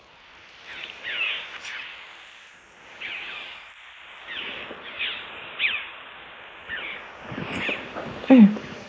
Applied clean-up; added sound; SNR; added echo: neural mask model Resemble Enhance denoiser.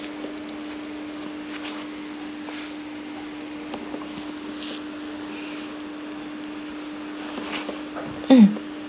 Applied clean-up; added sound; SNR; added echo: none; none; none; none.